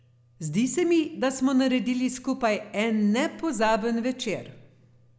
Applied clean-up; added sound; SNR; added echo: none; none; none; none.